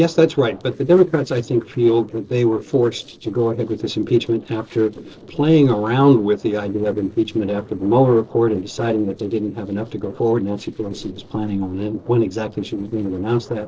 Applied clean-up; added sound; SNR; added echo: neural separator model SepFormer DNS4.